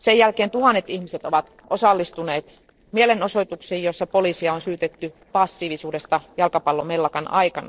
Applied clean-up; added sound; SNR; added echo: neural separator model SepFormer DNS4.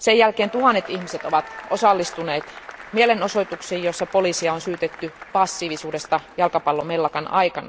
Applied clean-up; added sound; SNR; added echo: none; Applause / Crowd / Cheering; 18 dB; none.